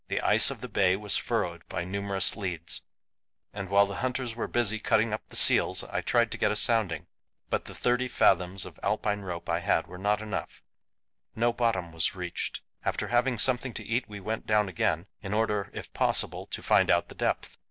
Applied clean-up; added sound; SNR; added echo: none; none; none; none.